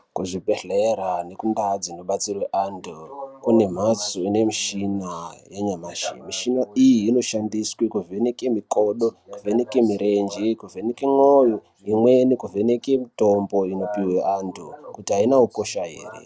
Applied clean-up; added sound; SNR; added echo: none; none; none; none.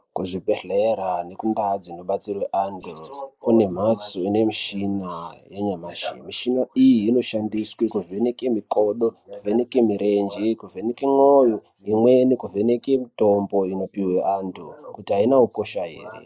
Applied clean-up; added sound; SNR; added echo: neural mask model Resemble Enhance denoiser.